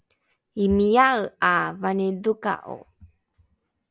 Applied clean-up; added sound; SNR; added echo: none; none; none; none.